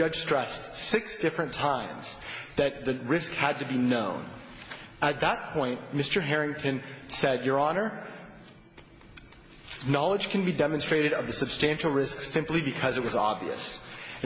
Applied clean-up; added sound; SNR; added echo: none; none; none; none.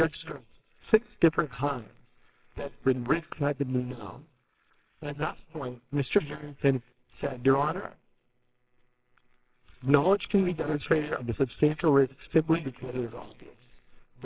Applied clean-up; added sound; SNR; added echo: neural separator model SepFormer WHAMR!.